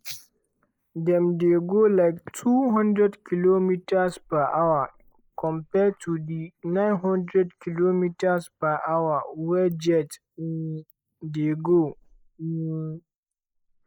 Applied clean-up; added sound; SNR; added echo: neural mask model Resemble Enhance denoiser.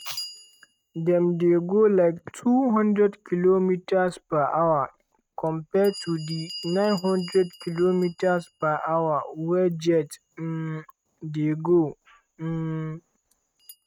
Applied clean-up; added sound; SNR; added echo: neural mask model RNNoise.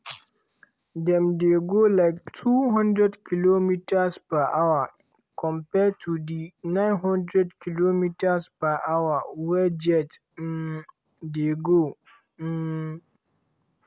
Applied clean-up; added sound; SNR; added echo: none; none; none; none.